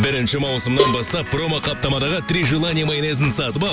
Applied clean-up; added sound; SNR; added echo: none; Cowbell; 6 dB; none.